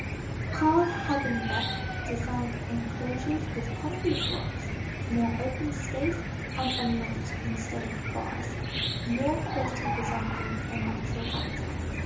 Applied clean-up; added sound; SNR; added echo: none; Cricket / Chicken, rooster; -1 dB; reverberation time 0.6 s.